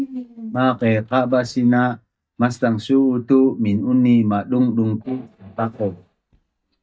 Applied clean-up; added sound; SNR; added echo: neural mask model DeepFilterNet 3.